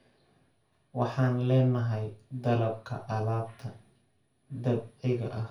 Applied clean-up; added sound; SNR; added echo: none; none; none; reverberation time 0.3 s.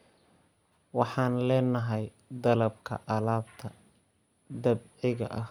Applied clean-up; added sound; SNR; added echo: none; none; none; none.